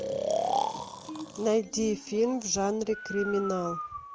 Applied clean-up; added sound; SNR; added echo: none; Breathing; 4 dB; none.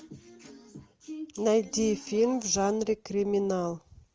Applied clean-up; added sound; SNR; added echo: none; none; none; none.